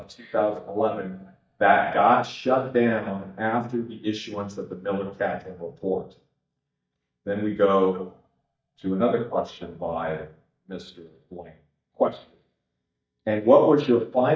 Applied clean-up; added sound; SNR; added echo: neural mask model DeepFilterNet 3.